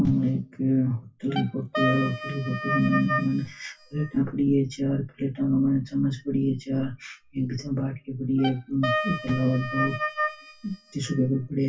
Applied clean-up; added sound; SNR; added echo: classical method WPE with log-MMSE.